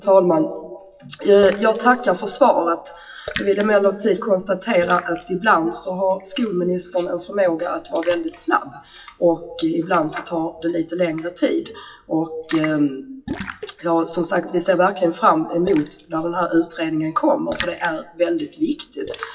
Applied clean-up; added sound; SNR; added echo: classical method WPE with log-MMSE.